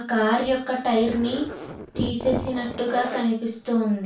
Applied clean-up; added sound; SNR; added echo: none; Zipper (clothing); 11 dB; reverberation time 0.3 s.